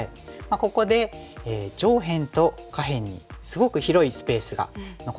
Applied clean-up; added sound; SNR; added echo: none; none; none; none.